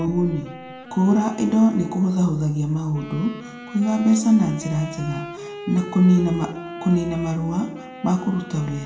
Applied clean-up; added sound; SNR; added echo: none; Wind instrument, woodwind instrument; 15 dB; reverberation time 0.8 s.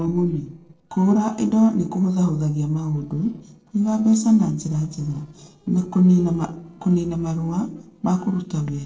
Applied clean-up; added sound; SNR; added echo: neural separator model SepFormer DNS4.